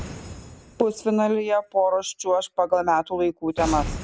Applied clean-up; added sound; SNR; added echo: none; Boom; 13 dB; none.